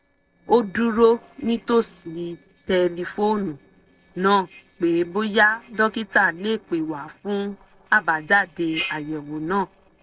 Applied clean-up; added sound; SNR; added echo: neural separator model SepFormer DNS4.